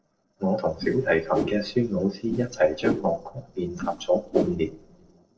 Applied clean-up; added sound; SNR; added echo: neural separator model SepFormer DNS4.